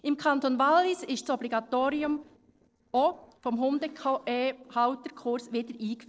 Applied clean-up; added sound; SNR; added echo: neural separator model SepFormer DNS4.